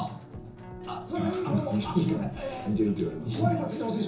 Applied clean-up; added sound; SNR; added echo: none; Keyboard (musical); 14 dB; reverberation time 0.6 s.